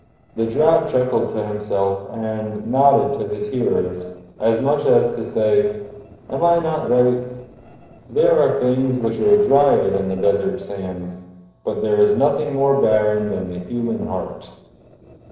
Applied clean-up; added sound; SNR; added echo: neural separator model SepFormer DNS4.